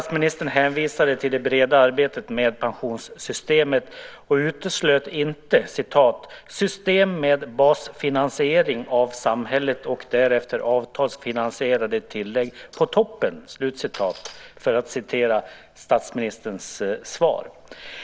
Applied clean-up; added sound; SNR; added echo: none; none; none; none.